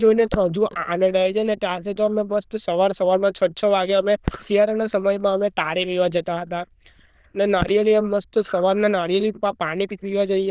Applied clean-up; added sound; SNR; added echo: neural diffusion model UNIVERSE++.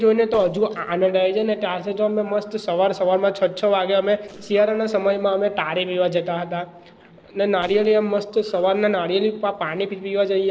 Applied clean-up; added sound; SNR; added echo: neural separator model SepFormer DNS4.